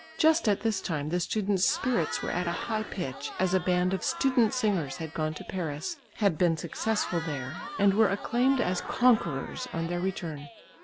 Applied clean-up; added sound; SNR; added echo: none; Dog + Crowd / Cheering; 13 dB; none.